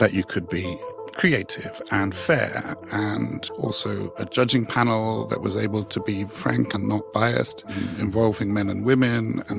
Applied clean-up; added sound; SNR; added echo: none; none; none; none.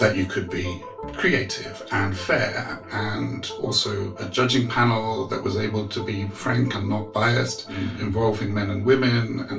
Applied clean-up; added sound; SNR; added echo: none; Bowed string instrument; 20 dB; reverberation time 0.3 s.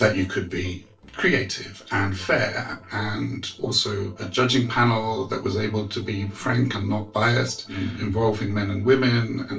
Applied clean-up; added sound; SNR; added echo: neural separator model SepFormer DNS4.